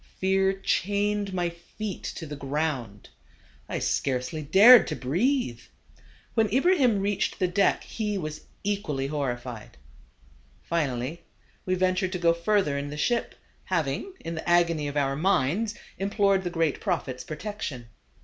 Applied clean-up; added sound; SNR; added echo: none; none; none; none.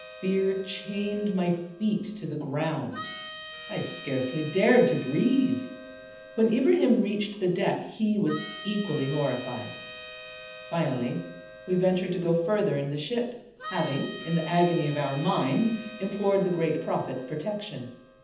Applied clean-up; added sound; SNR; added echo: none; Harmonica; 16 dB; reverberation time 0.8 s.